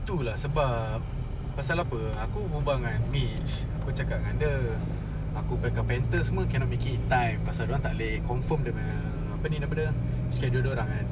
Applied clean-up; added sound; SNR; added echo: none; none; none; none.